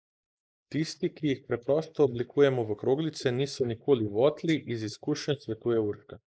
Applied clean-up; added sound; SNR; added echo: neural mask model Resemble Enhance denoiser.